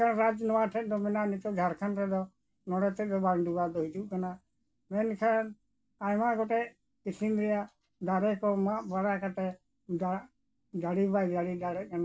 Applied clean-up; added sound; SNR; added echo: none; none; none; none.